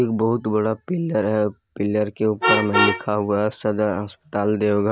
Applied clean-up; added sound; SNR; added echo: none; Vehicle horn, car horn, honking; 6 dB; none.